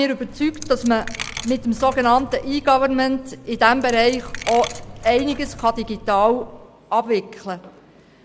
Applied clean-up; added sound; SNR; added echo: none; Coin (dropping); 14 dB; none.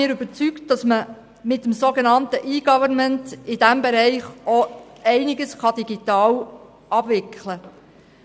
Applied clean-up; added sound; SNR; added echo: none; none; none; none.